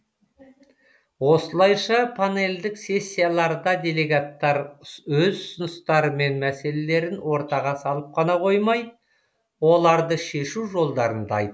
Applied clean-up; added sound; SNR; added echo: none; none; none; none.